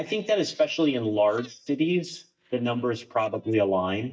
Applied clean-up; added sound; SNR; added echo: neural mask model DeepFilterNet 3.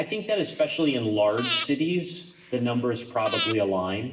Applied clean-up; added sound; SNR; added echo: none; Breathing; 9 dB; reverberation time 0.8 s.